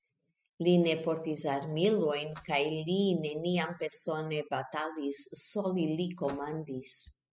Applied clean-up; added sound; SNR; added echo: classical method spectral subtraction.